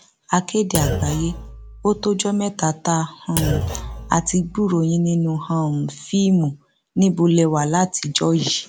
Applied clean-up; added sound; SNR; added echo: none; Thump, thud; 7 dB; none.